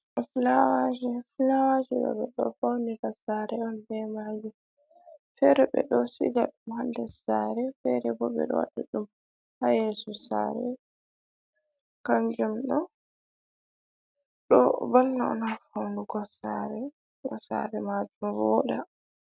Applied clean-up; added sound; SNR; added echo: none; none; none; none.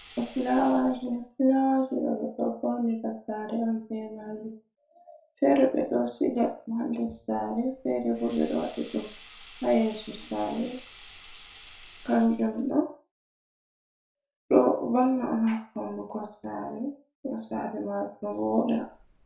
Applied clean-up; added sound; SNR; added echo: none; Sink (filling or washing); 20 dB; reverberation time 0.3 s.